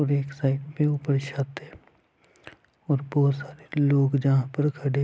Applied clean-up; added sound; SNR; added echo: none; none; none; none.